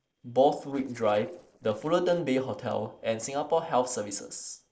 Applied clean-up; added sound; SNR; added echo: neural separator model SepFormer DNS4.